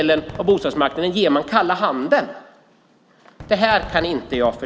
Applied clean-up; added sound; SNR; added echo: none; Fireworks; 20 dB; none.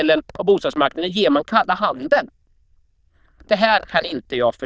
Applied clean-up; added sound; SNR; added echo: neural diffusion model UNIVERSE++.